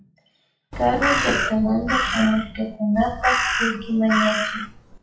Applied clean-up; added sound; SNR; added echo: classical method WPE with log-MMSE.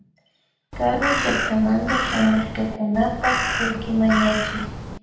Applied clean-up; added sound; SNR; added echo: none; Crow; 3 dB; reverberation time 0.8 s.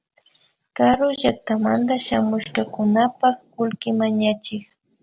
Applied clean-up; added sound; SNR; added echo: none; none; none; none.